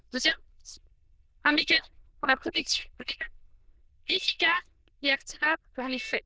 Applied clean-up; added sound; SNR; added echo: neural diffusion model UNIVERSE++.